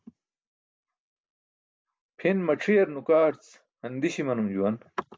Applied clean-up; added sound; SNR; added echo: none; none; none; none.